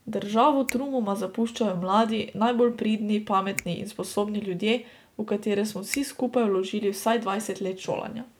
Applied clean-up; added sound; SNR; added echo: none; Finger snapping; 18 dB; none.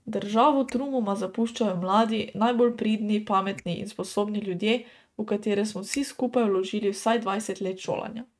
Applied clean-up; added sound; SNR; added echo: neural mask model RNNoise.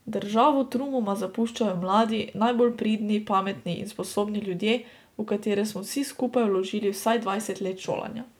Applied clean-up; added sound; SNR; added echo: none; none; none; none.